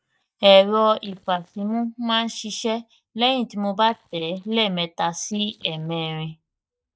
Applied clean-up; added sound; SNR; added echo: neural mask model DeepFilterNet 3.